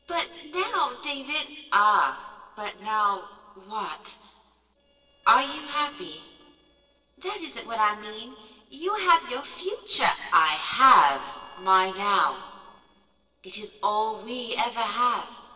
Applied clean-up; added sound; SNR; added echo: neural separator model SepFormer DNS4.